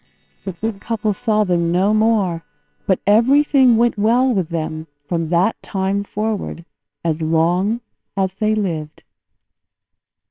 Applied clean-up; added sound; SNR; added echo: neural separator model SepFormer WHAMR!.